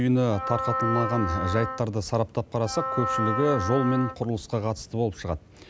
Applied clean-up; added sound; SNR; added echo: none; Wind instrument, woodwind instrument; 4 dB; none.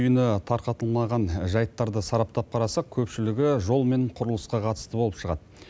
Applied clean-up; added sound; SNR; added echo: none; none; none; none.